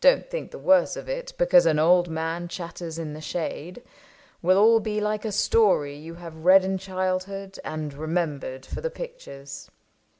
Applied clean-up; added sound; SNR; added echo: none; none; none; none.